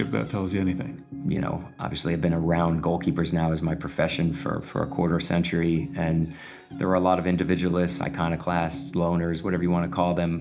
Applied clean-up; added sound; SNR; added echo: none; none; none; reverberation time 0.4 s.